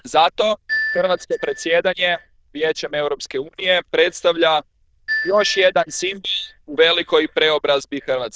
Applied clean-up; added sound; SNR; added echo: neural diffusion model UNIVERSE++.